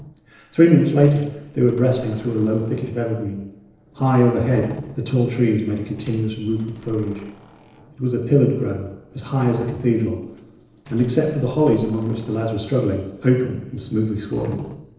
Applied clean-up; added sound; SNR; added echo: neural separator model SepFormer DNS4.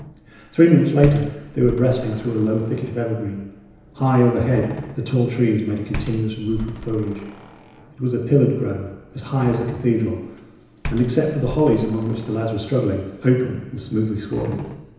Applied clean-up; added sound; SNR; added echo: none; Slam; 15 dB; reverberation time 1.0 s.